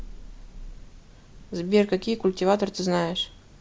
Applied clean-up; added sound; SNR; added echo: none; Thunder; 18 dB; none.